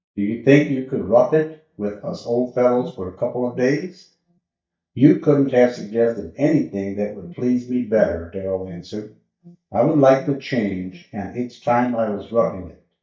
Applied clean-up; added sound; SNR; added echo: neural mask model DeepFilterNet 3.